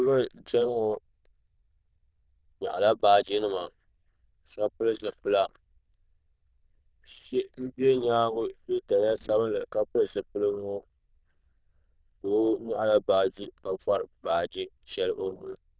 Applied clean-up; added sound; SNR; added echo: neural diffusion model UNIVERSE++.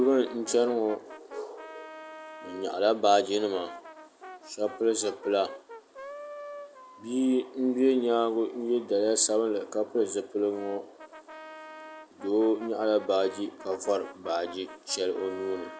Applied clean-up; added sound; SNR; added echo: none; Brass instrument; 18 dB; none.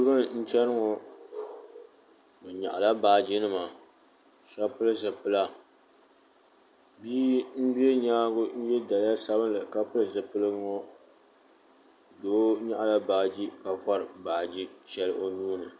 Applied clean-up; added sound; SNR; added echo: none; none; none; none.